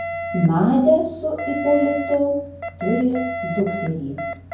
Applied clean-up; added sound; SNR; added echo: none; Alarm; 9 dB; reverberation time 0.9 s.